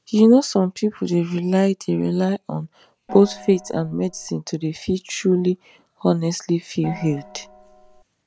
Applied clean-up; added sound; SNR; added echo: none; Gong; 17 dB; none.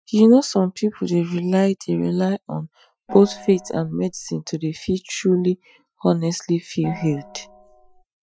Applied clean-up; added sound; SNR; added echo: classical method Wiener filter.